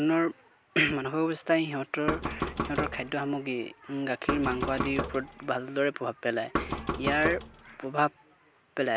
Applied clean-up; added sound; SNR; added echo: none; Knock; 5 dB; none.